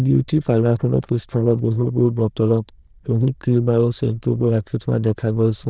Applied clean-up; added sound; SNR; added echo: neural diffusion model UNIVERSE++.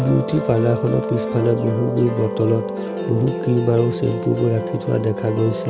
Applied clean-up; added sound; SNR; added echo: none; Musical instrument; 6 dB; none.